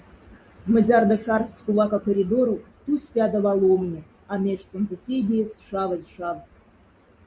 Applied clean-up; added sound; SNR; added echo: none; none; none; none.